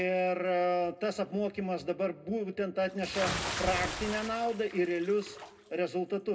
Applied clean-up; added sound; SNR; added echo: none; Bathtub (filling or washing) / Splash, splatter; 10 dB; reverberation time 0.2 s.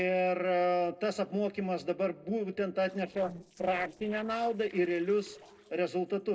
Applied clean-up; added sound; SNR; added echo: neural separator model SepFormer DNS4.